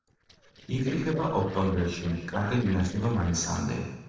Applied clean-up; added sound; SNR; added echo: neural separator model SepFormer DNS4.